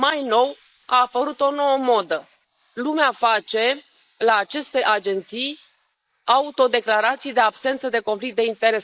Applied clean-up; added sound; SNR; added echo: neural mask model Resemble Enhance denoiser.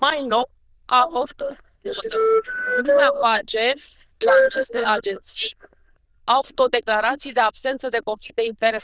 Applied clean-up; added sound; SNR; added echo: neural diffusion model UNIVERSE++.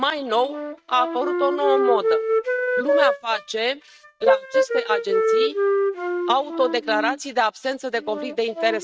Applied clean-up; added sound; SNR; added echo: neural mask model RNNoise.